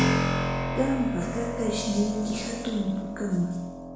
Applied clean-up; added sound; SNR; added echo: none; Keyboard (musical); 1 dB; reverberation time 0.9 s.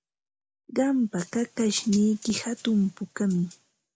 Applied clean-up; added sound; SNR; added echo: none; none; none; none.